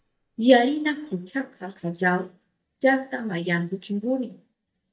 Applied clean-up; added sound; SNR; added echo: neural mask model DeepFilterNet 3.